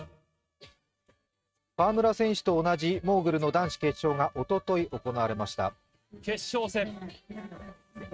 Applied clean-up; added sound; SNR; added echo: neural mask model RNNoise.